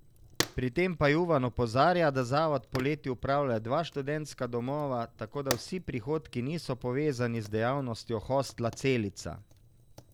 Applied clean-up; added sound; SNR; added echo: none; Fire; 14 dB; none.